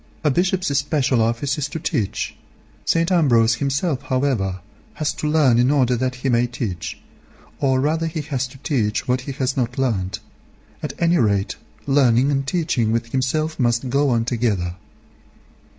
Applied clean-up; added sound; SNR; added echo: none; none; none; none.